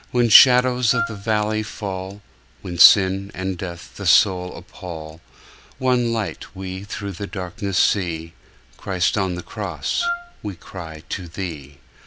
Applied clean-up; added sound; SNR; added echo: none; Wind instrument, woodwind instrument; 6 dB; none.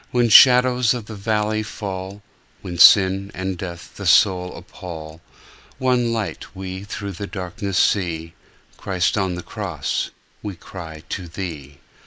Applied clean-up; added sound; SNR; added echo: neural mask model Resemble Enhance denoiser.